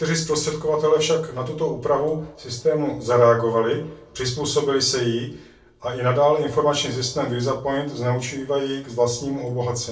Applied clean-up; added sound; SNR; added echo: none; none; none; reverberation time 0.3 s.